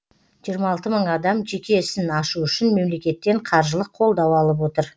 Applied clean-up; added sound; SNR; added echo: none; none; none; none.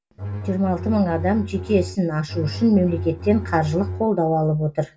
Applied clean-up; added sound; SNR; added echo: none; Bowed string instrument; 8 dB; reverberation time 0.2 s.